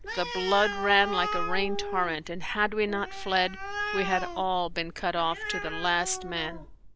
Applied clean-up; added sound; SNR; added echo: none; Animal; 5 dB; none.